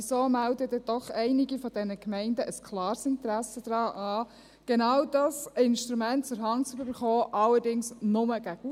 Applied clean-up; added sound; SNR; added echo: none; none; none; none.